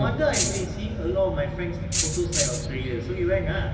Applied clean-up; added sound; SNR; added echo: none; Rattle (instrument); 1 dB; reverberation time 2.1 s.